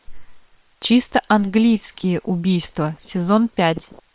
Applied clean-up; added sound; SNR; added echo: neural separator model SepFormer WHAM!.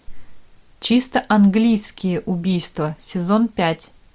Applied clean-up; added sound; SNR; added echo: none; none; none; none.